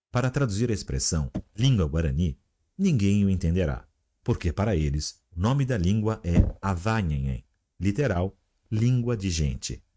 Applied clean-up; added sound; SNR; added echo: neural mask model RNNoise.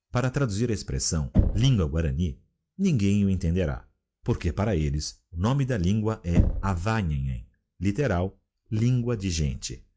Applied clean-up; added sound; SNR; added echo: classical method log-MMSE.